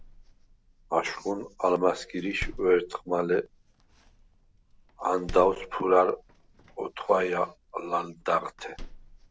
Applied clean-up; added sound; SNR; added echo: none; Door; 17 dB; none.